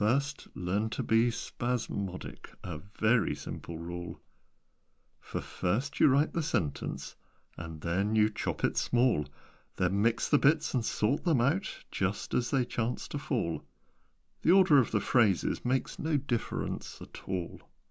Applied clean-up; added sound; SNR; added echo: none; none; none; none.